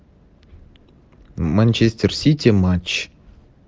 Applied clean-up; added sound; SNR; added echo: none; none; none; none.